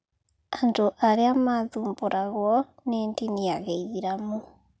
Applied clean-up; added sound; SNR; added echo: none; none; none; none.